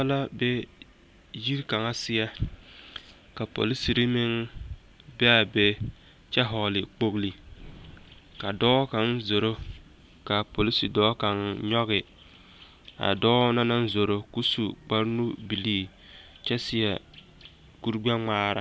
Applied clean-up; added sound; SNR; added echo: none; none; none; none.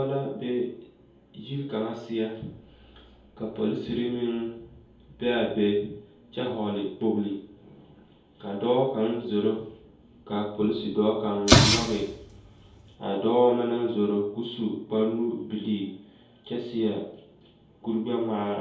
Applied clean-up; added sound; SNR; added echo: none; Explosion; -4 dB; reverberation time 0.7 s.